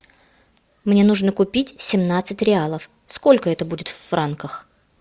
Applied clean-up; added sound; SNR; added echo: none; none; none; none.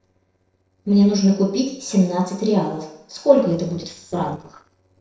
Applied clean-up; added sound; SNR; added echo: neural separator model SepFormer DNS4.